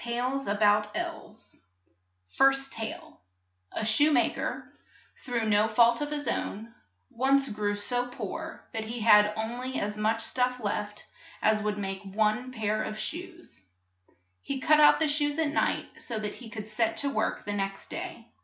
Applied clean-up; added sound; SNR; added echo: none; none; none; none.